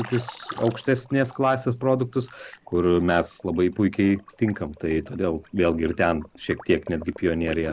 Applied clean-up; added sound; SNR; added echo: none; Liquid; 20 dB; none.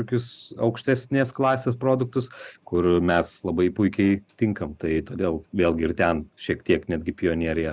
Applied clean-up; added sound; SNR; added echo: none; none; none; none.